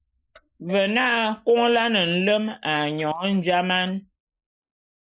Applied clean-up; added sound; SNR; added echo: neural mask model Resemble Enhance denoiser.